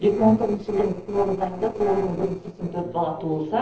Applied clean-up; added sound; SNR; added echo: neural separator model SepFormer DNS4.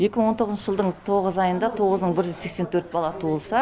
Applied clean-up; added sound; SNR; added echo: none; none; none; none.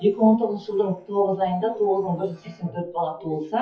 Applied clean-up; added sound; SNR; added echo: classical method WPE with log-MMSE.